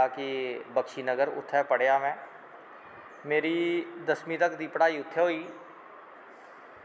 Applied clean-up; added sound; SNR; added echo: none; none; none; none.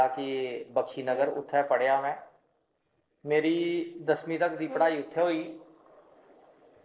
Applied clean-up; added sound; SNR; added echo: neural separator model SepFormer DNS4.